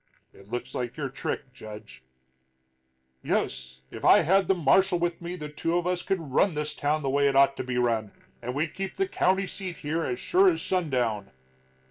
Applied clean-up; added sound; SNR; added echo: neural separator model SepFormer DNS4.